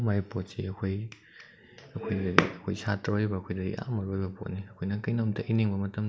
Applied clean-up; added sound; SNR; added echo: none; none; none; none.